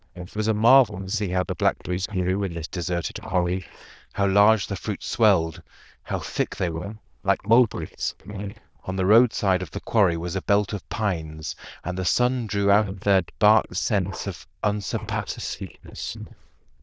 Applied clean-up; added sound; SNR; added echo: neural diffusion model UNIVERSE++.